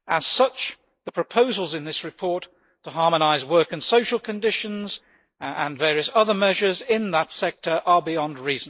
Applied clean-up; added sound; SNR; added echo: neural mask model Resemble Enhance denoiser.